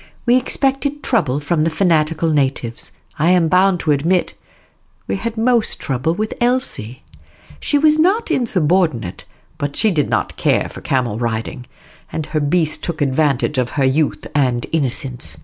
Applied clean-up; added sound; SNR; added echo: none; none; none; none.